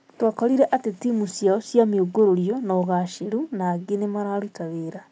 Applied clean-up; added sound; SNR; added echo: none; none; none; none.